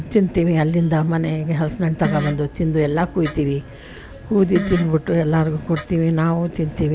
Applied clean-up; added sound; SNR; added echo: none; Fart; 13 dB; none.